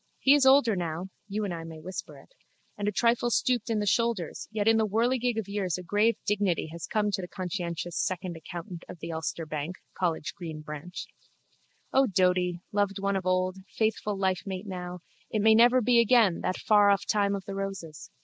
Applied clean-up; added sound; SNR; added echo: none; none; none; none.